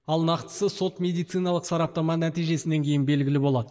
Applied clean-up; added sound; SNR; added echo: neural mask model DeepFilterNet 3.